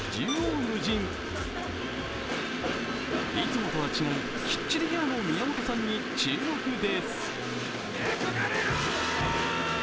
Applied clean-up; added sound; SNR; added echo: none; Train; 2 dB; none.